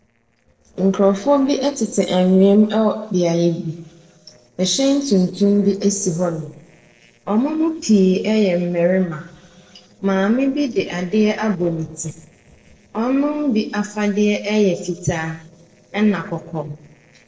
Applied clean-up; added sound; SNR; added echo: neural separator model SepFormer DNS4.